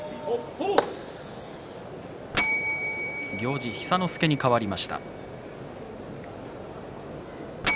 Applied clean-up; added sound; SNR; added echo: none; Bell; 1 dB; none.